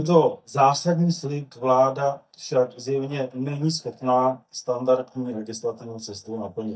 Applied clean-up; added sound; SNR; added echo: neural mask model DeepFilterNet 3.